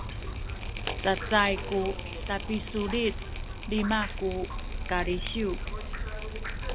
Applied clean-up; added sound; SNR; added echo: none; Drip; 1 dB; none.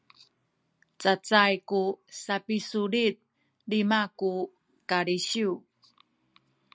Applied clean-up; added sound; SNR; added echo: none; none; none; none.